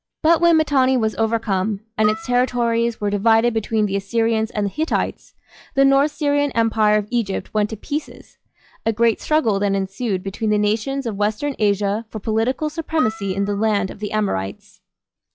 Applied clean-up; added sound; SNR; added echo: classical method log-MMSE.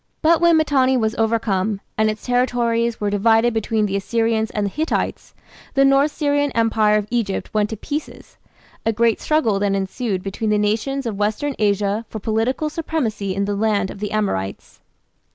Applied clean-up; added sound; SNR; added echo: neural mask model Resemble Enhance denoiser.